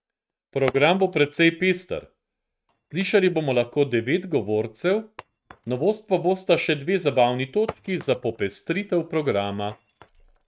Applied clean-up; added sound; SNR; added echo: neural mask model RNNoise.